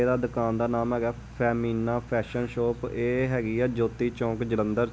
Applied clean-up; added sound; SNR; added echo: none; none; none; none.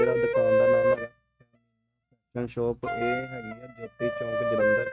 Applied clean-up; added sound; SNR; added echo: neural mask model RNNoise.